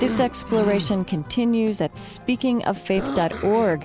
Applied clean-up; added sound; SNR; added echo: none; Cough; 10 dB; none.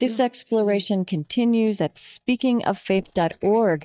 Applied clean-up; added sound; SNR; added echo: neural mask model DeepFilterNet 3.